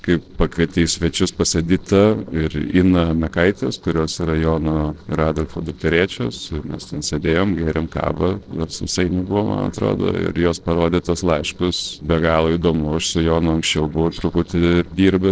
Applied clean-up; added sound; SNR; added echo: neural separator model SepFormer DNS4.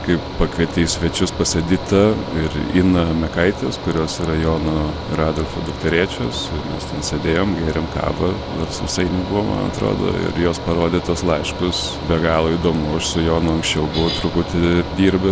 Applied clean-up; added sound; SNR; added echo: none; Mechanical fan; 8 dB; none.